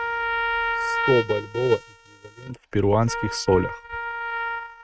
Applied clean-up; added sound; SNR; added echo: neural mask model RNNoise.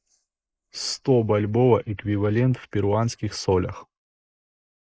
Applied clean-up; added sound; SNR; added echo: neural mask model Resemble Enhance denoiser.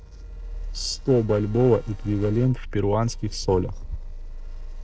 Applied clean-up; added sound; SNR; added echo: neural separator model SepFormer DNS4.